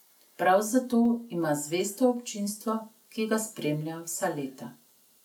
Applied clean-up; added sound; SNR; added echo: none; none; none; none.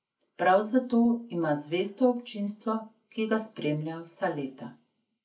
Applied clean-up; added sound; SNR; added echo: neural mask model Resemble Enhance denoiser.